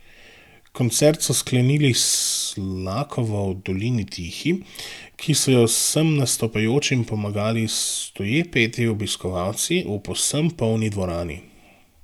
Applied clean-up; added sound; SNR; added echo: none; none; none; none.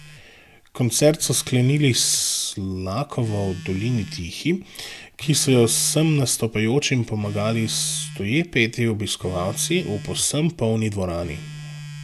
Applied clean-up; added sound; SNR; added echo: none; Telephone; 17 dB; none.